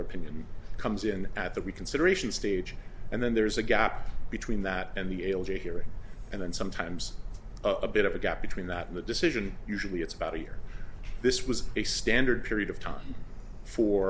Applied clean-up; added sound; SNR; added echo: none; none; none; none.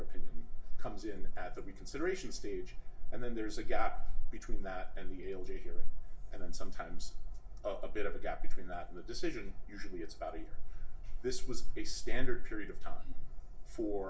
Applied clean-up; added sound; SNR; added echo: none; none; none; reverberation time 0.2 s.